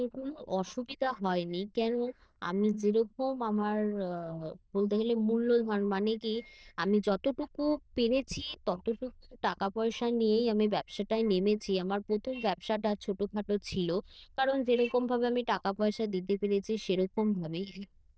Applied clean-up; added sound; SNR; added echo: neural diffusion model UNIVERSE++.